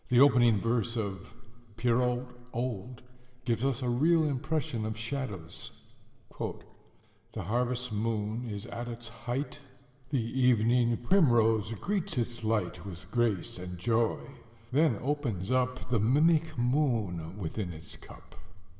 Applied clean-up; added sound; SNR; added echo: none; none; none; reverberation time 2.6 s.